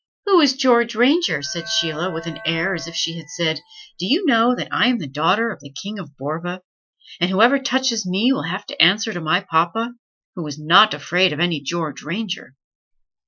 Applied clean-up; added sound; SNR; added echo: classical method Wiener filter.